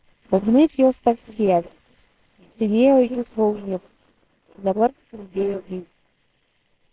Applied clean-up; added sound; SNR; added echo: neural separator model SepFormer WHAMR!.